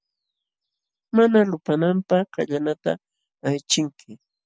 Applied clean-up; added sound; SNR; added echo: none; none; none; none.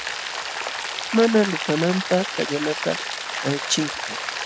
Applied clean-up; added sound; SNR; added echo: none; Rain; 5 dB; none.